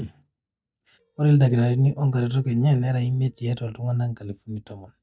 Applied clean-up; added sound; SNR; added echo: neural mask model DeepFilterNet 3.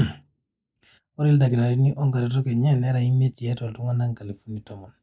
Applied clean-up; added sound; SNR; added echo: neural mask model Resemble Enhance denoiser.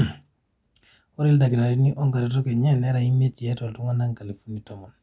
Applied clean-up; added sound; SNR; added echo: none; none; none; none.